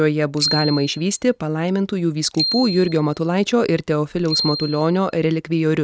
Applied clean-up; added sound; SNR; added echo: neural mask model RNNoise.